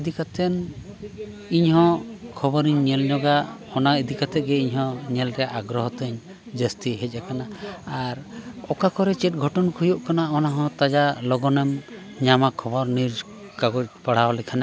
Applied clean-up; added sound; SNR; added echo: none; none; none; none.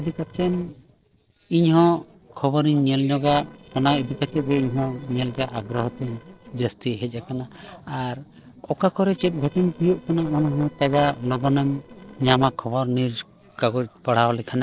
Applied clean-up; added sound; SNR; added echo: neural separator model SepFormer DNS4.